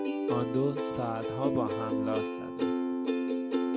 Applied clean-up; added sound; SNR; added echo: none; Plucked string instrument; -4 dB; none.